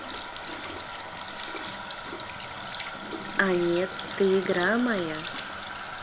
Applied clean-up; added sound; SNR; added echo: none; Water tap, faucet; 5 dB; none.